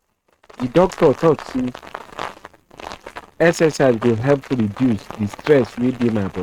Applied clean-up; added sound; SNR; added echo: neural mask model RNNoise.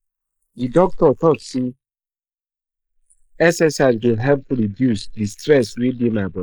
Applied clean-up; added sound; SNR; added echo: neural mask model Resemble Enhance denoiser.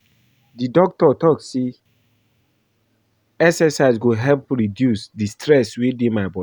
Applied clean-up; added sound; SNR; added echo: none; none; none; none.